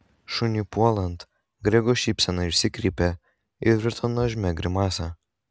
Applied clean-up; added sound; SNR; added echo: none; none; none; none.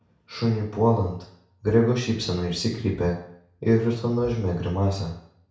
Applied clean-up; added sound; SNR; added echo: none; none; none; reverberation time 0.6 s.